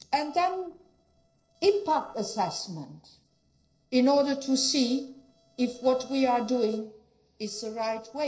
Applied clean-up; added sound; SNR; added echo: neural separator model SepFormer DNS4.